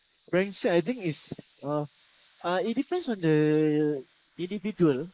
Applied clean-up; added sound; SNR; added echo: neural mask model Resemble Enhance denoiser.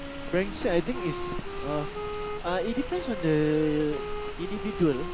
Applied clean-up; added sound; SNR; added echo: none; Rain + Wind instrument, woodwind instrument; 5 dB; none.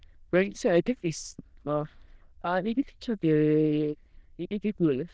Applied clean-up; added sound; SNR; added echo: neural diffusion model UNIVERSE++.